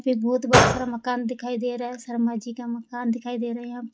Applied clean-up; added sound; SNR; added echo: none; Gunshot, gunfire; -3 dB; none.